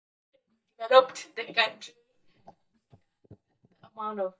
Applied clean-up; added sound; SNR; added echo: neural mask model DeepFilterNet 3.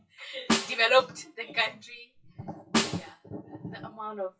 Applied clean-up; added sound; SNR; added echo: classical method WPE with log-MMSE.